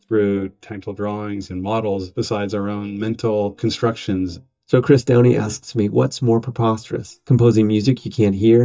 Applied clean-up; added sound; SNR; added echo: neural mask model DeepFilterNet 3.